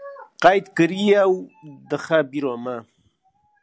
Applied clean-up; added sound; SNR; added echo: none; none; none; none.